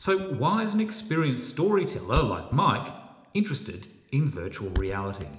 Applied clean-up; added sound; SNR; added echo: none; Thump, thud; 12 dB; reverberation time 0.8 s.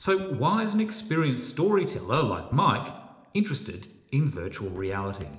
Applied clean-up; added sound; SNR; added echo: neural separator model SepFormer DNS4.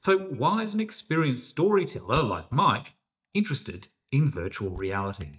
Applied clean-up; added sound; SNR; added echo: neural mask model DeepFilterNet 3.